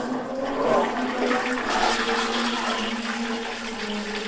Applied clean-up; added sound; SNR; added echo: none; Toilet flush; -4 dB; reverberation time 1.2 s.